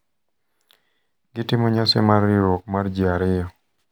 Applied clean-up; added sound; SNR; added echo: none; none; none; none.